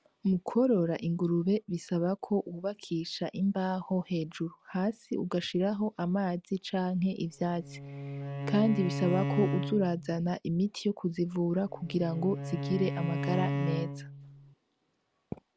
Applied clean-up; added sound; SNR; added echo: none; Bowed string instrument; 4 dB; none.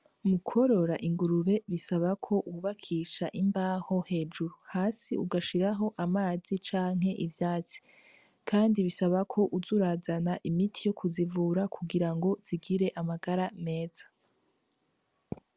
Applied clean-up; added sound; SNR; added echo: none; none; none; none.